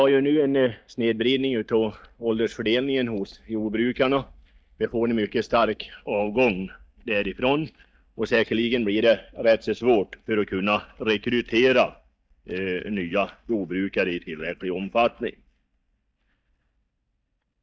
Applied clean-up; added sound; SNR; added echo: neural mask model DeepFilterNet 3.